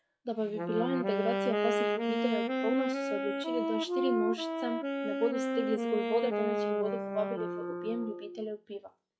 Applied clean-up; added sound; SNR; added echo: classical method log-MMSE.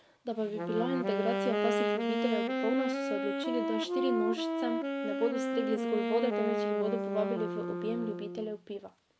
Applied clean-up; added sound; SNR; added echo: none; Wind instrument, woodwind instrument; -2 dB; none.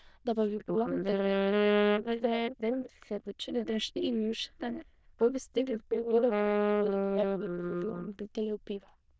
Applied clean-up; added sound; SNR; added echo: neural diffusion model UNIVERSE++.